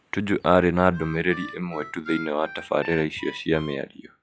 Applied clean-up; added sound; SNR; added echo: classical method log-MMSE.